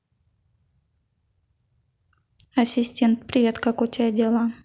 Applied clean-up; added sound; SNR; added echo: none; none; none; none.